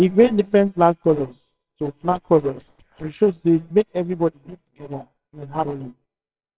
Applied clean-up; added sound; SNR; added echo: neural separator model SepFormer WHAMR!.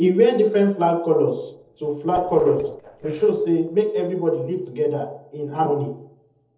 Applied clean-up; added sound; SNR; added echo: neural separator model SepFormer DNS4.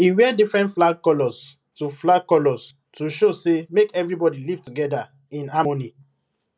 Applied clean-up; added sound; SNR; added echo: none; none; none; none.